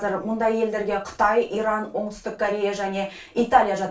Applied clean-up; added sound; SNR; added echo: none; none; none; reverberation time 0.2 s.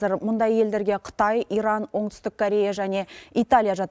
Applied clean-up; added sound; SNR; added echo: none; none; none; none.